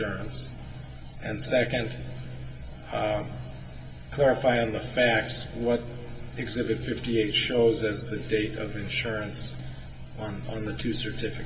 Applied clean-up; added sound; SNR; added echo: none; none; none; reverberation time 1.9 s.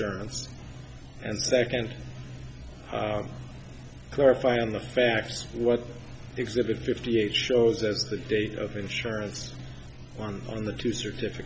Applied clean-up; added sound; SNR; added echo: none; none; none; none.